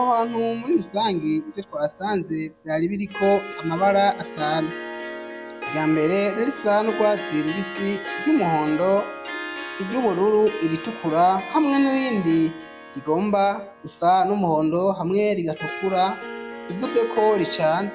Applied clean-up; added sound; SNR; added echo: none; Harp; 12 dB; none.